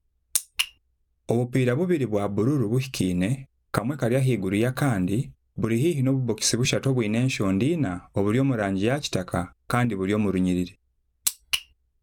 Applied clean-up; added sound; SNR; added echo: none; none; none; none.